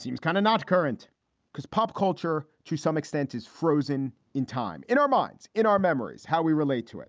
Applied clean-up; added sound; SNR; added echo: none; none; none; none.